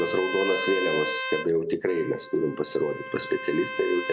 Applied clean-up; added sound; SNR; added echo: none; Trumpet; 7 dB; none.